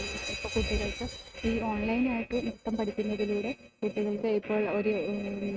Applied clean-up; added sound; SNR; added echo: neural mask model RNNoise.